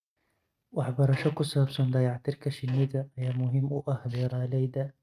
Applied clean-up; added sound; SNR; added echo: neural mask model RNNoise.